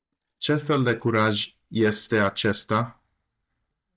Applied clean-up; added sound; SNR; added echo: neural mask model DeepFilterNet 3.